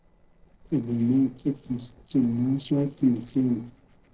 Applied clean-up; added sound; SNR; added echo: neural separator model SepFormer DNS4.